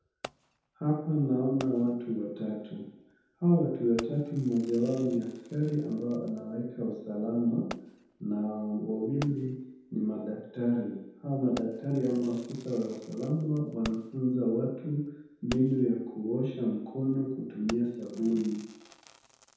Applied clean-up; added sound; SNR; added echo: none; Fireworks; 19 dB; reverberation time 0.9 s.